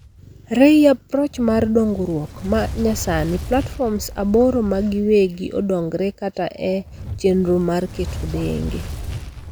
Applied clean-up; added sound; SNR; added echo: none; Fire; 12 dB; none.